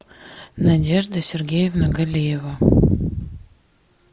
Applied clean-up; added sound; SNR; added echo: none; none; none; none.